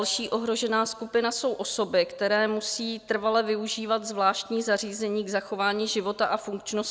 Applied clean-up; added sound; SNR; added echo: none; none; none; none.